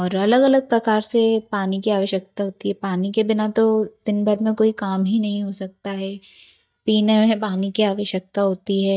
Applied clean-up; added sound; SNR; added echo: neural mask model DeepFilterNet 3.